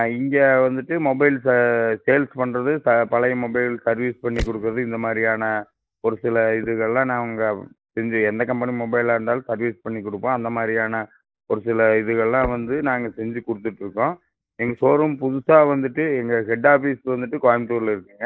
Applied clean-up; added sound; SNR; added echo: neural mask model DeepFilterNet 3.